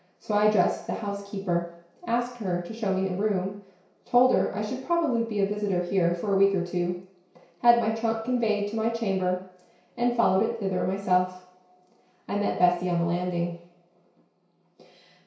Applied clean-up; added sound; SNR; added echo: none; none; none; reverberation time 0.6 s.